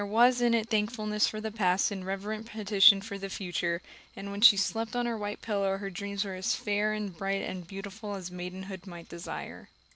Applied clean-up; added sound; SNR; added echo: none; none; none; none.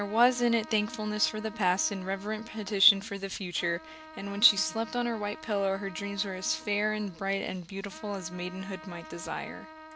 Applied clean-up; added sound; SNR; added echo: none; Trumpet; 17 dB; none.